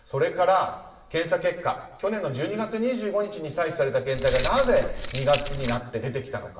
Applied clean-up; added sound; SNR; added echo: none; Keys jangling; 5 dB; reverberation time 0.7 s.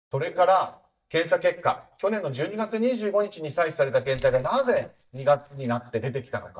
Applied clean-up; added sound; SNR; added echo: neural mask model DeepFilterNet 3.